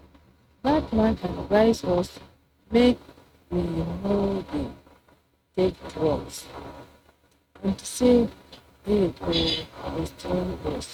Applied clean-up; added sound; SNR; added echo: neural mask model RNNoise.